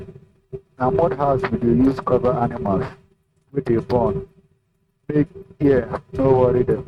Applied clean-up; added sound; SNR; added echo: neural mask model RNNoise.